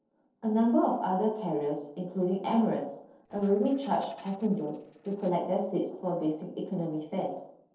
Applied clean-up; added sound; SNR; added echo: neural separator model SepFormer DNS4.